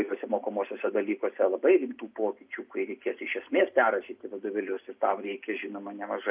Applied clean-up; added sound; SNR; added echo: none; none; none; none.